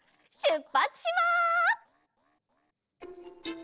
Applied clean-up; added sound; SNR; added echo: neural separator model SepFormer DNS4.